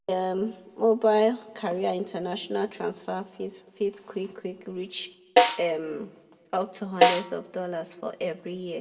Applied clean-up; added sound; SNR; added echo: none; Snare drum; -4 dB; reverberation time 1.0 s.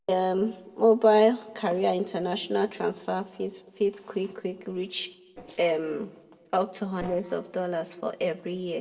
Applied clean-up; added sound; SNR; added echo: neural separator model SepFormer DNS4.